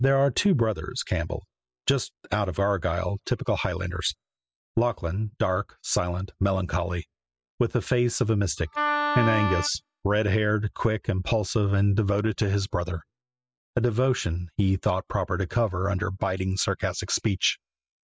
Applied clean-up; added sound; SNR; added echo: classical method spectral subtraction.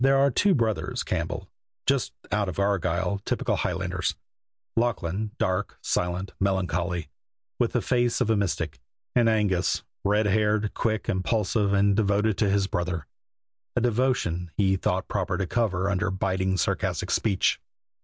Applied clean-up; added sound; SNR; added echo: none; none; none; none.